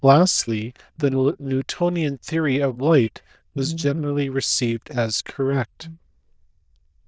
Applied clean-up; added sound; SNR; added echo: neural diffusion model UNIVERSE++.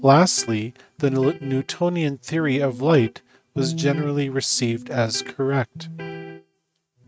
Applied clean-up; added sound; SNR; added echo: neural mask model RNNoise.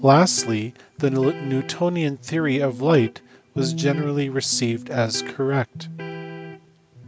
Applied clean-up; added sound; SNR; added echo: none; Electric guitar; 12 dB; none.